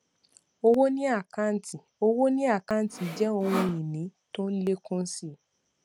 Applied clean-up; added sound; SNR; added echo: none; Sawing; 9 dB; none.